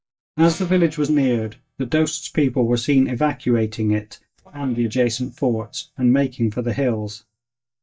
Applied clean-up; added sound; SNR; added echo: neural mask model DeepFilterNet 3.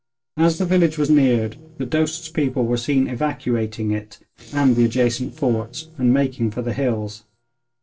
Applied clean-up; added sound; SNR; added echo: neural separator model SepFormer DNS4.